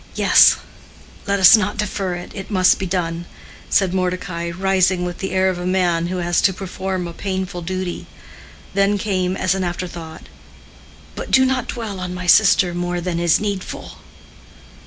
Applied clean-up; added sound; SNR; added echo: none; none; none; none.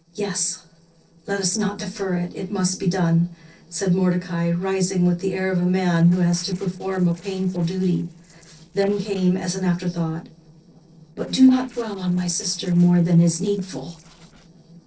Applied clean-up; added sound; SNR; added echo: neural separator model SepFormer DNS4.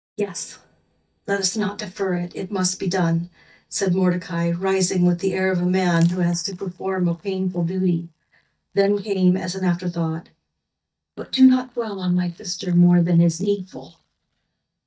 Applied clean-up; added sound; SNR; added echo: neural mask model DeepFilterNet 3.